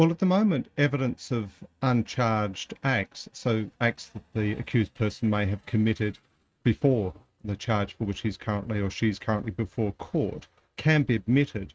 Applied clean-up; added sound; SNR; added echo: neural mask model RNNoise.